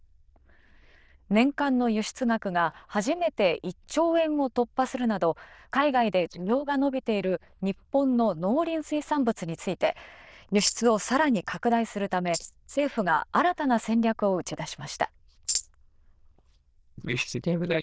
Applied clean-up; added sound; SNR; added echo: neural diffusion model UNIVERSE++.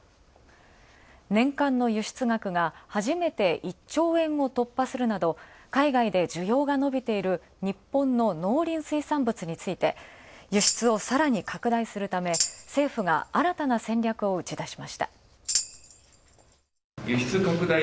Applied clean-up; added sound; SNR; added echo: none; Tambourine; 7 dB; none.